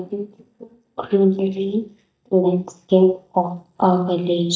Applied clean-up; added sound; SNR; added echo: neural mask model DeepFilterNet 3.